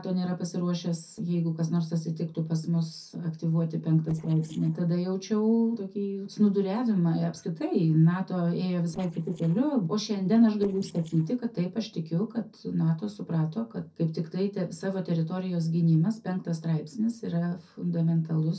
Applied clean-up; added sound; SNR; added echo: neural separator model SepFormer DNS4.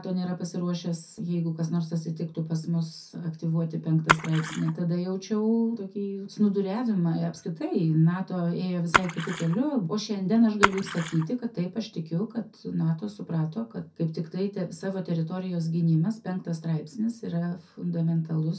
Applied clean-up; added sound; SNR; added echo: none; Splash, splatter; 3 dB; reverberation time 0.3 s.